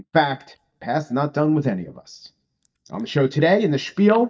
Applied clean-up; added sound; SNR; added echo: neural mask model DeepFilterNet 3.